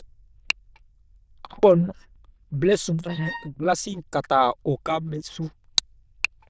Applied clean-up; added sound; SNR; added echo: neural diffusion model UNIVERSE++.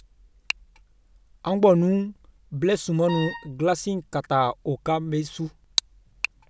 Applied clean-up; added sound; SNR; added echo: none; Wind instrument, woodwind instrument; 10 dB; none.